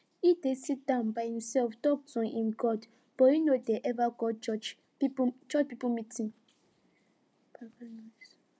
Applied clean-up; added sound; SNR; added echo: none; none; none; none.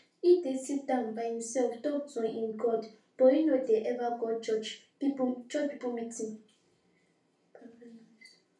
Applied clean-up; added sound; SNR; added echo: none; none; none; reverberation time 0.3 s.